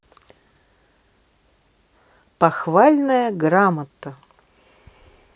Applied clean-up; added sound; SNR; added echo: none; none; none; none.